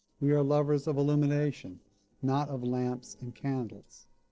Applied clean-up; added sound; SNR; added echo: neural separator model SepFormer DNS4.